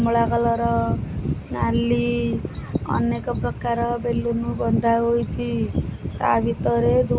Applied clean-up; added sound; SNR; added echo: none; none; none; none.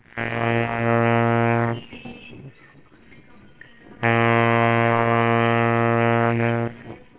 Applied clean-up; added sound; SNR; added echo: neural separator model SepFormer WHAMR!.